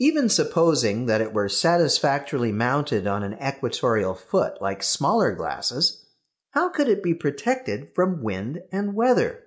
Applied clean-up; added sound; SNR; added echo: none; none; none; none.